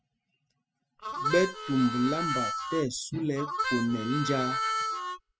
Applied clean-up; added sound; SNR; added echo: classical method spectral subtraction.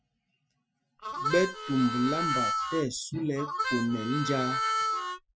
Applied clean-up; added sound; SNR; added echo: classical method Wiener filter.